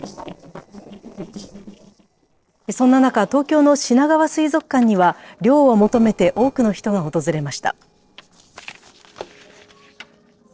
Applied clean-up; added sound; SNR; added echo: neural separator model SepFormer DNS4.